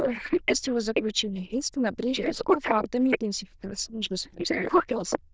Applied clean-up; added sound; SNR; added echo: neural diffusion model UNIVERSE++.